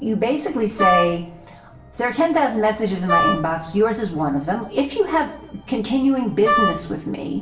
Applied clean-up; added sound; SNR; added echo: none; Wind instrument, woodwind instrument; 0 dB; reverberation time 0.8 s.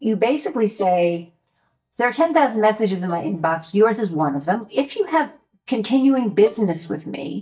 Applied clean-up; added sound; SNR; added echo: neural mask model DeepFilterNet 3.